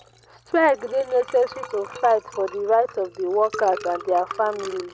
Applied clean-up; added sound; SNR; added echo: none; Liquid; 15 dB; none.